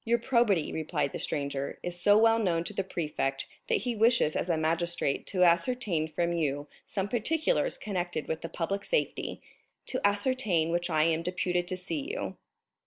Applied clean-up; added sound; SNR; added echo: none; none; none; none.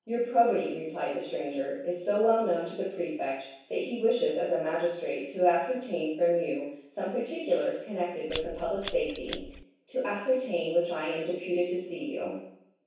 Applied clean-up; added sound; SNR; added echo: none; Scissors; 11 dB; reverberation time 0.7 s.